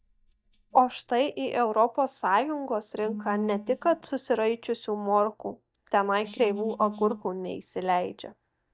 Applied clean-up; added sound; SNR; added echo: neural mask model DeepFilterNet 3.